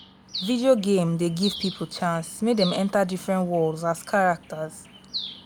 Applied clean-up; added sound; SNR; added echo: none; Bird; 14 dB; none.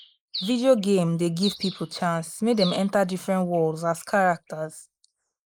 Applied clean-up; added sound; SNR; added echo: neural mask model Resemble Enhance denoiser.